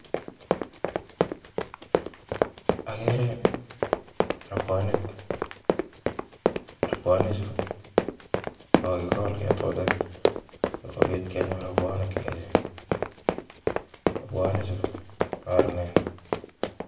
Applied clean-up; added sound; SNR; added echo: none; Run; -4 dB; reverberation time 0.8 s.